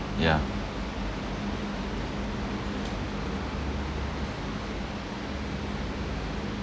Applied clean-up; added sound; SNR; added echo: none; none; none; none.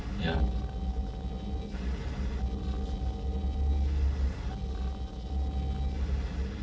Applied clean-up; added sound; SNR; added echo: neural separator model SepFormer DNS4.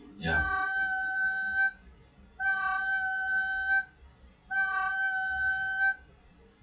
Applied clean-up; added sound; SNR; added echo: classical method WPE with log-MMSE.